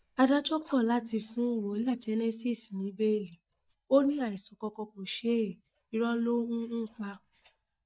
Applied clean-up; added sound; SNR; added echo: neural mask model DeepFilterNet 3.